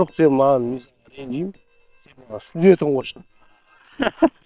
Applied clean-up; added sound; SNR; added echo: neural separator model SepFormer WHAM!.